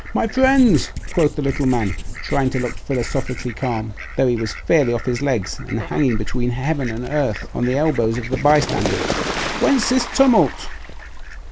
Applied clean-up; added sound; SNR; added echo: none; Writing + Fowl; 6 dB; none.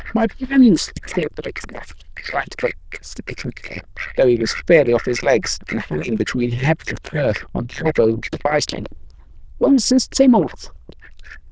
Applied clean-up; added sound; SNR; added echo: neural diffusion model UNIVERSE++.